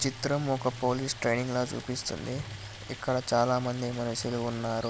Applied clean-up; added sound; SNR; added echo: none; Stream; 17 dB; none.